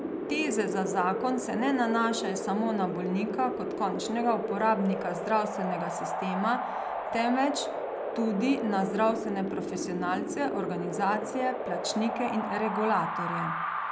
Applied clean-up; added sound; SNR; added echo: none; Wind; 3 dB; none.